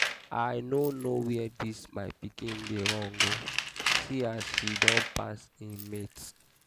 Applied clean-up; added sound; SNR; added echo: none; Tools; 0 dB; none.